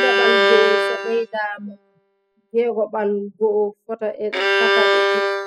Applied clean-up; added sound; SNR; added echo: classical method spectral subtraction.